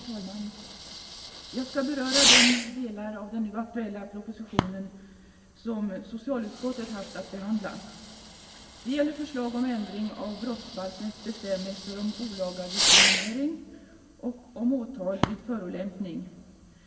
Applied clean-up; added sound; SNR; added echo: none; Fireworks; -2 dB; reverberation time 1.9 s.